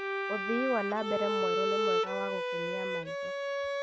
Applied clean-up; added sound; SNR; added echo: none; Bowed string instrument; -3 dB; none.